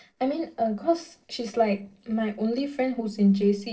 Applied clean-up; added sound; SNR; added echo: neural separator model SepFormer DNS4.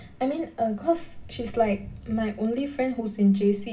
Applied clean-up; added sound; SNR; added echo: none; Crow; 17 dB; reverberation time 0.4 s.